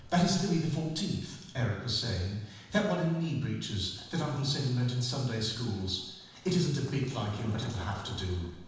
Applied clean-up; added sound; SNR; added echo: none; Waves, surf; 19 dB; reverberation time 1.1 s.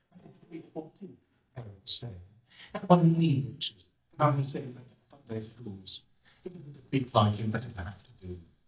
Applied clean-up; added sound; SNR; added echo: neural mask model DeepFilterNet 3.